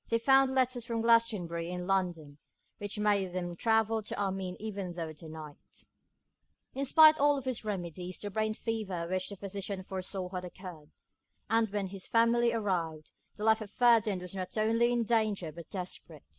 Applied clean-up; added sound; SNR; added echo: none; none; none; none.